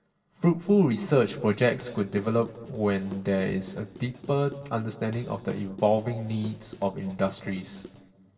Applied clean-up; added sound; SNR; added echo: neural separator model SepFormer DNS4.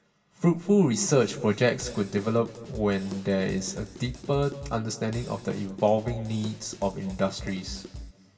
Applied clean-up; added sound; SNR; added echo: none; Drum kit; 15 dB; reverberation time 2.1 s.